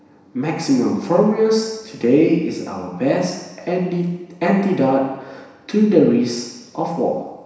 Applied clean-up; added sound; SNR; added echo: none; none; none; reverberation time 1.0 s.